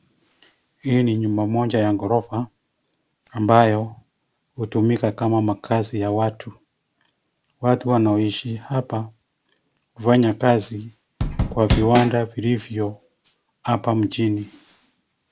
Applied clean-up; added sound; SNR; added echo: none; Drum / Drum kit; 0 dB; none.